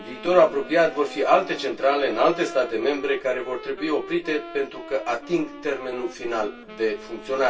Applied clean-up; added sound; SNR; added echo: none; Wind instrument, woodwind instrument; 16 dB; reverberation time 0.2 s.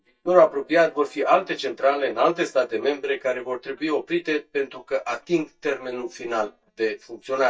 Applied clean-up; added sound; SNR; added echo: neural mask model DeepFilterNet 3.